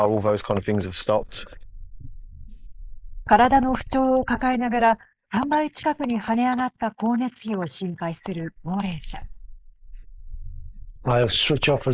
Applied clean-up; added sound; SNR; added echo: neural mask model Resemble Enhance denoiser.